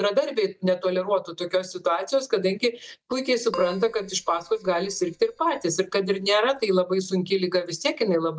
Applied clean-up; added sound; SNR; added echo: neural mask model DeepFilterNet 3.